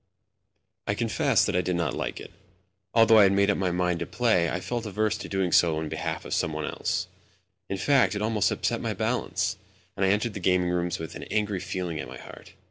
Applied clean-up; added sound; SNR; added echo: none; none; none; none.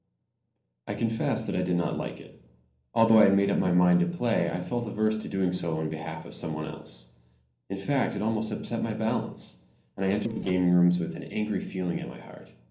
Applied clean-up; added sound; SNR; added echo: neural separator model SepFormer DNS4.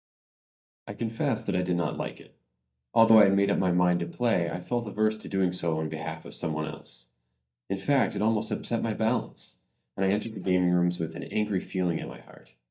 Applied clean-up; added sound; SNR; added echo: neural mask model DeepFilterNet 3.